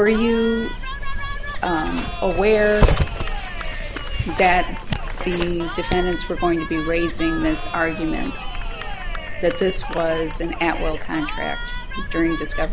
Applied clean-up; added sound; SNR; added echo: none; Cheering + Hands; 12 dB; none.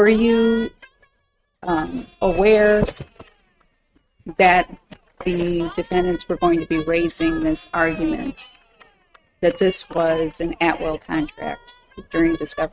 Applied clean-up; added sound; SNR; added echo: neural mask model RNNoise.